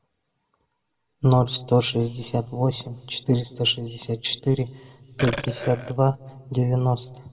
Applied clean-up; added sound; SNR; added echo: none; Burping, eructation; 8 dB; reverberation time 1.7 s.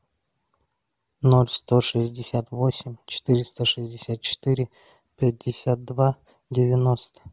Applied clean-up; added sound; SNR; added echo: none; none; none; none.